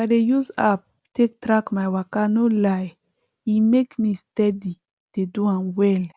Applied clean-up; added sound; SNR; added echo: none; none; none; none.